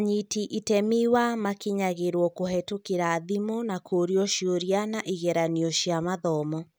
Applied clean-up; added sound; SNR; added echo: none; none; none; none.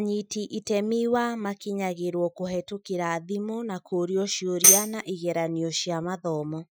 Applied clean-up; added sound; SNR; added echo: classical method Wiener filter.